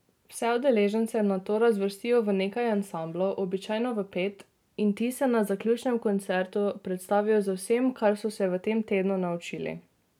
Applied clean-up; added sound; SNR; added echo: none; none; none; none.